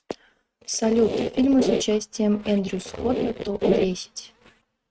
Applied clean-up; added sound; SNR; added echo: neural mask model RNNoise.